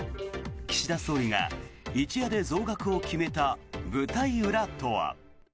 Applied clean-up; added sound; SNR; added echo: none; Bowed string instrument; 18 dB; none.